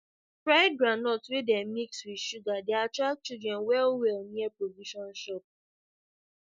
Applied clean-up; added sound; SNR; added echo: none; none; none; none.